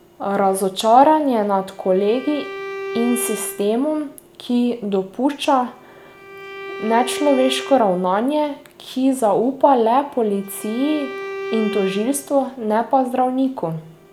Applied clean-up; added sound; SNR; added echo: none; Bowed string instrument; 14 dB; none.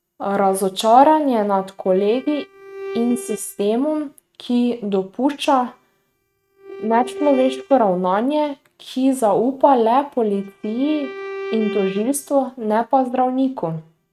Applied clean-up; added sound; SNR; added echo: neural mask model RNNoise.